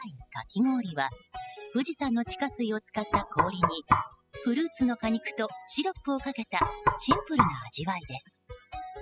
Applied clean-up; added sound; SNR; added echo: classical method spectral subtraction.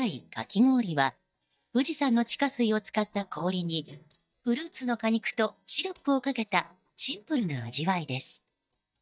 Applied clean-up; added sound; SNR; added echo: neural mask model DeepFilterNet 3.